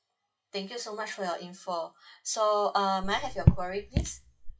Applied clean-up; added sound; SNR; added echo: classical method WPE with log-MMSE.